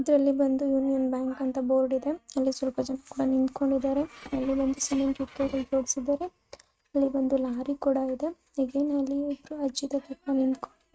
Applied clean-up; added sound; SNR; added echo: neural mask model RNNoise.